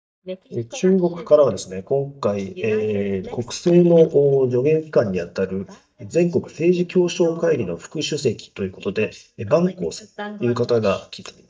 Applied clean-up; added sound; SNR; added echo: neural mask model DeepFilterNet 3.